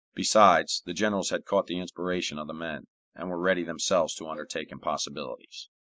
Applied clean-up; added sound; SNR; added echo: neural mask model Resemble Enhance denoiser.